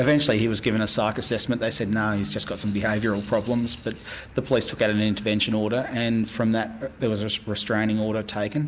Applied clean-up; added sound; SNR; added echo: none; Rattle (instrument); 15 dB; none.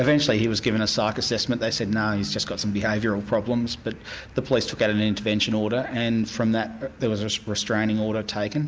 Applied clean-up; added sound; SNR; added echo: none; none; none; none.